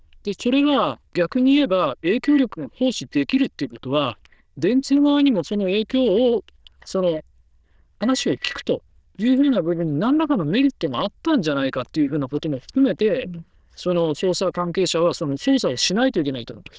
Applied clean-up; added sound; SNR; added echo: neural diffusion model UNIVERSE++.